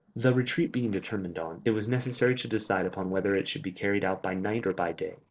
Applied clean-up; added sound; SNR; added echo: neural separator model SepFormer DNS4.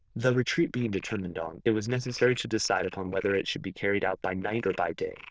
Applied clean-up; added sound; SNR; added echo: neural diffusion model UNIVERSE++.